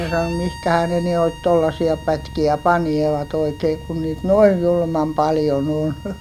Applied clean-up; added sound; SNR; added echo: none; Purr + Bowed string instrument; 15 dB; none.